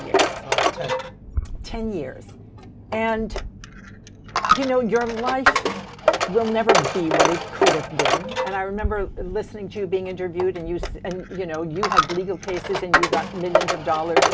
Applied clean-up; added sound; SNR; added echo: none; Coin (dropping); -2 dB; none.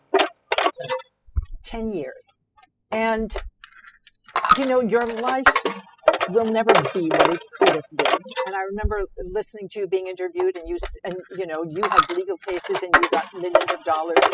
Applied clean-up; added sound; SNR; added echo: classical method spectral subtraction.